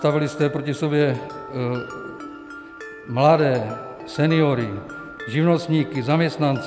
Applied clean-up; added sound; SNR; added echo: none; Mallet percussion; 15 dB; none.